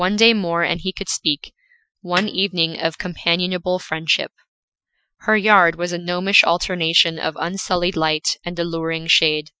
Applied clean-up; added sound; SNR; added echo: classical method Wiener filter.